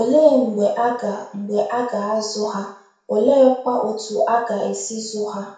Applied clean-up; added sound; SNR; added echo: none; none; none; reverberation time 0.6 s.